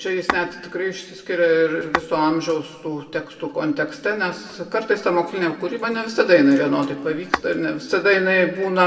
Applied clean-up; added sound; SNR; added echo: none; Tap / Glass; 11 dB; reverberation time 1.5 s.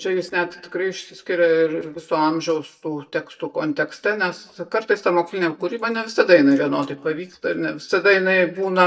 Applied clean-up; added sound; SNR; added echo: neural mask model DeepFilterNet 3.